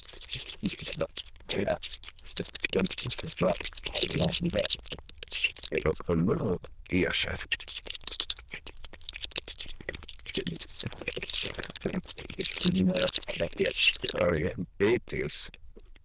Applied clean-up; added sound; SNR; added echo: neural diffusion model UNIVERSE++.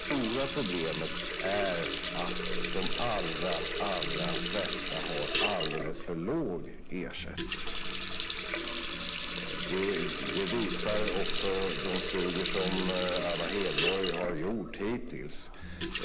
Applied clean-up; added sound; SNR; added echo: none; Water tap, faucet; -3 dB; none.